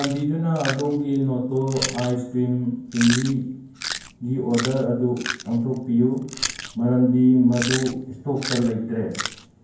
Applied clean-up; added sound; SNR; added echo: none; Chewing, mastication; 11 dB; reverberation time 0.9 s.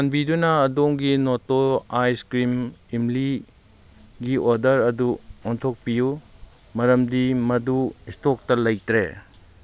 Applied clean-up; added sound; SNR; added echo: none; none; none; none.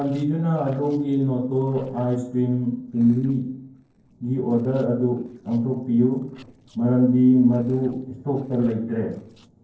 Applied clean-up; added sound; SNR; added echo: neural separator model SepFormer DNS4.